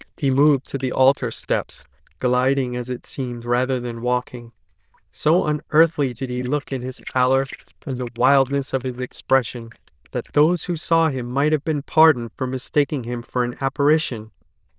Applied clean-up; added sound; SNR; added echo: neural diffusion model UNIVERSE++.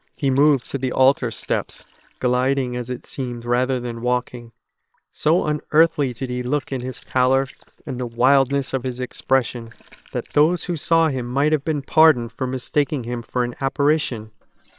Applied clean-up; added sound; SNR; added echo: neural separator model SepFormer WHAM!.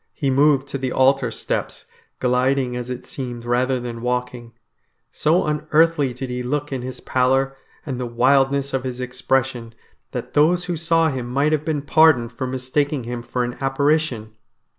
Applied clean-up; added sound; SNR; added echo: none; none; none; none.